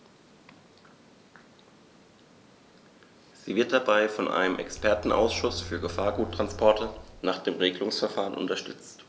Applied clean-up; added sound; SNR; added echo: none; Livestock, farm animals, working animals; 12 dB; none.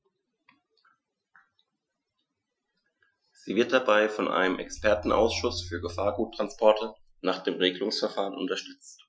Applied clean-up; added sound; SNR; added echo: classical method Wiener filter.